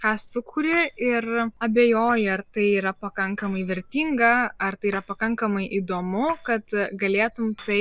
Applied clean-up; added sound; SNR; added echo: neural separator model SepFormer DNS4.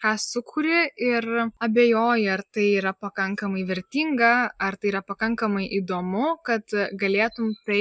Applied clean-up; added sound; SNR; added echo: none; none; none; none.